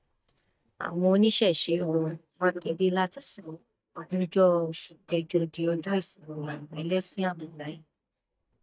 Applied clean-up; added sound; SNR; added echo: neural mask model DeepFilterNet 3.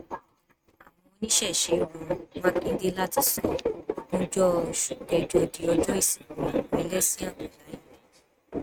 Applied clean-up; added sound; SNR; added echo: neural mask model RNNoise.